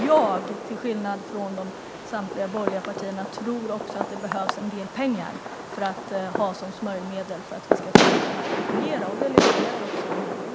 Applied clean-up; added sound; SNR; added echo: none; Fireworks; -2 dB; none.